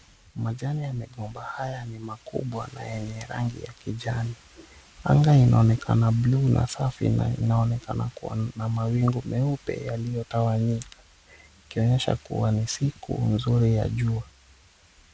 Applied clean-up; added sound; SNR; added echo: none; none; none; none.